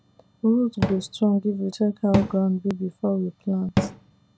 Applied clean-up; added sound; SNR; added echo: none; Cupboard open or close / Drawer open or close; 6 dB; none.